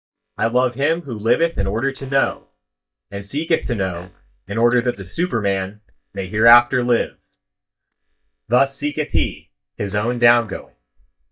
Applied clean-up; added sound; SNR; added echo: neural mask model DeepFilterNet 3.